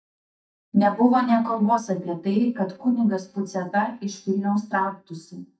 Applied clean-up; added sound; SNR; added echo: neural mask model DeepFilterNet 3.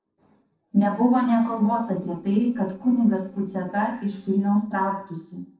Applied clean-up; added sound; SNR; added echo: neural separator model SepFormer DNS4.